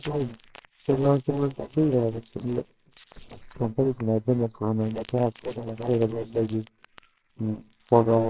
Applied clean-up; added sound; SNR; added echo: neural separator model SepFormer WHAMR!.